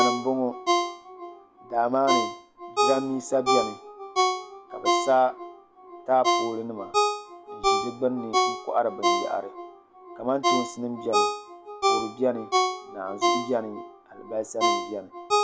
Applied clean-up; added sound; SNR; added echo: none; Ringtone; -2 dB; none.